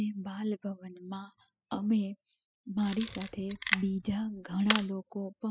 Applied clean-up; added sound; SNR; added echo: classical method spectral subtraction.